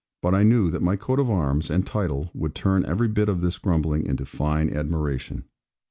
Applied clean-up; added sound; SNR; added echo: none; none; none; none.